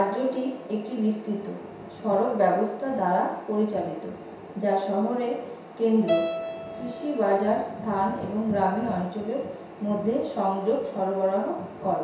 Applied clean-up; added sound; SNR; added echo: none; Keyboard (musical); 13 dB; reverberation time 0.7 s.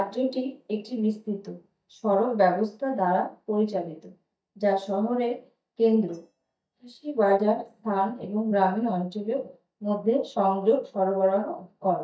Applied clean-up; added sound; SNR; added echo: neural mask model DeepFilterNet 3.